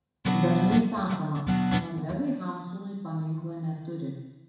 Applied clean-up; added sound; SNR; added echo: none; Guitar; 0 dB; reverberation time 1.1 s.